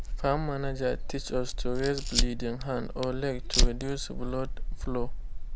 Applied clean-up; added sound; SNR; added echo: none; Fire; -3 dB; none.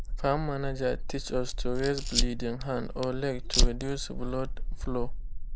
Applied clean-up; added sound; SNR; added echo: neural mask model Resemble Enhance denoiser.